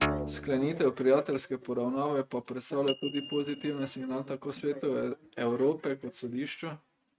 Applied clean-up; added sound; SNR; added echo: neural mask model RNNoise.